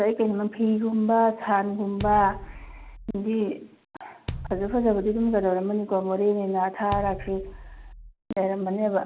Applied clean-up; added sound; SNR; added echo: none; Bass drum; 14 dB; none.